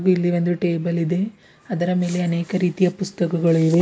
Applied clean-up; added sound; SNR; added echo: none; none; none; none.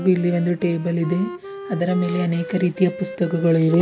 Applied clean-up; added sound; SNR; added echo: none; Wind instrument, woodwind instrument; 13 dB; none.